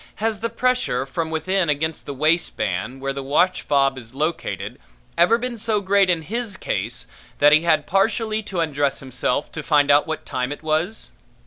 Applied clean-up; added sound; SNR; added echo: none; none; none; none.